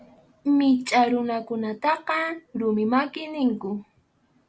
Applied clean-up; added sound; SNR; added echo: none; none; none; none.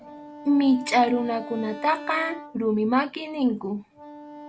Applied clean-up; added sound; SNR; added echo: none; Wind instrument, woodwind instrument; 16 dB; none.